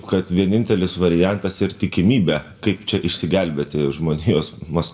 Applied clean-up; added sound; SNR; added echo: none; none; none; reverberation time 0.5 s.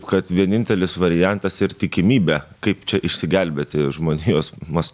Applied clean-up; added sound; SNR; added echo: none; none; none; none.